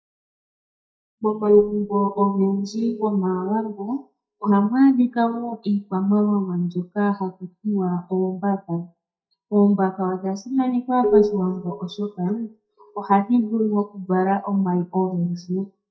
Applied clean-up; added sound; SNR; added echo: neural mask model DeepFilterNet 3.